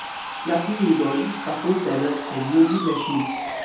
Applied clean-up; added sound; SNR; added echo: none; Sawing; 9 dB; reverberation time 2.2 s.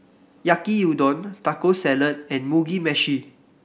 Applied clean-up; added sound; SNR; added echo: none; none; none; none.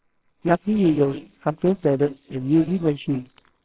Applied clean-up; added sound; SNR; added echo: neural separator model SepFormer WHAMR!.